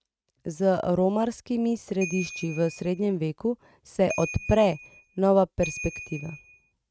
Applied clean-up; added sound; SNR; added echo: neural mask model RNNoise.